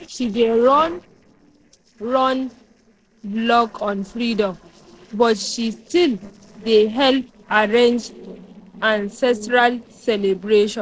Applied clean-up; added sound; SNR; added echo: neural separator model SepFormer DNS4.